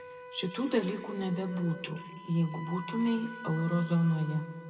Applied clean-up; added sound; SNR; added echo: none; Wind instrument, woodwind instrument; 14 dB; reverberation time 2.1 s.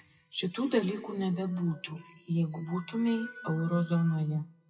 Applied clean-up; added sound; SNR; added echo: classical method WPE with log-MMSE.